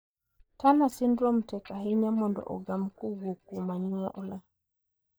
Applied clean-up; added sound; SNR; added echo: neural mask model DeepFilterNet 3.